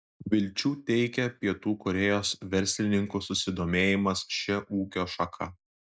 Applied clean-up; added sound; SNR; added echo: none; none; none; none.